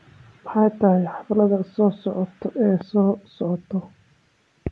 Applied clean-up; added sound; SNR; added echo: none; none; none; none.